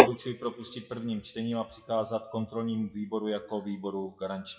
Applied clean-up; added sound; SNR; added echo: classical method WPE with log-MMSE.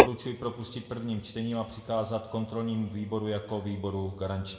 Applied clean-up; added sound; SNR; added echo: none; Writing; 1 dB; reverberation time 1.7 s.